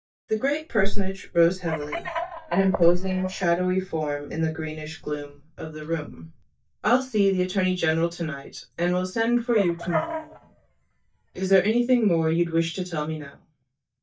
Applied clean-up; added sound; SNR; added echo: neural mask model DeepFilterNet 3.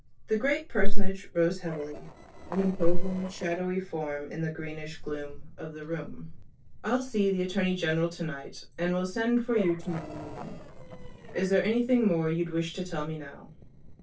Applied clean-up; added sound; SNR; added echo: neural separator model SepFormer DNS4.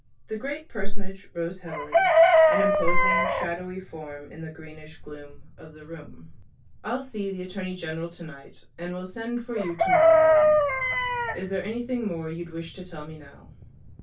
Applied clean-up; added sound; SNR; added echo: none; Chicken, rooster; -1 dB; reverberation time 0.1 s.